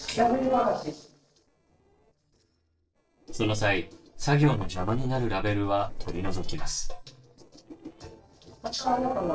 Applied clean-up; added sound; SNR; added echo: neural separator model SepFormer DNS4.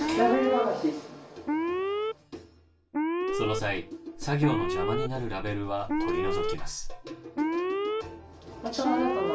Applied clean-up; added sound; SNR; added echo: none; Alarm; 0 dB; reverberation time 0.2 s.